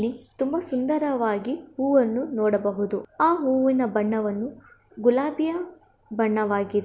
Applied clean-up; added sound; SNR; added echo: none; none; none; none.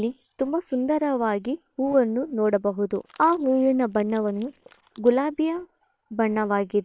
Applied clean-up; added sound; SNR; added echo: neural separator model SepFormer WHAM!.